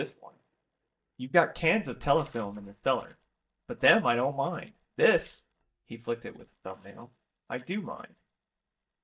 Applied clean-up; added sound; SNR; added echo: neural mask model DeepFilterNet 3.